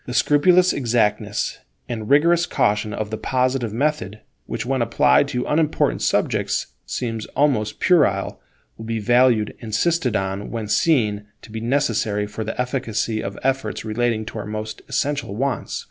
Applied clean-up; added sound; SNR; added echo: none; none; none; none.